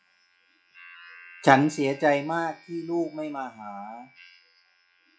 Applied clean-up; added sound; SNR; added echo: classical method log-MMSE.